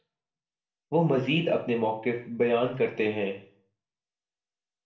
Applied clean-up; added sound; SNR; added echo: none; none; none; reverberation time 0.4 s.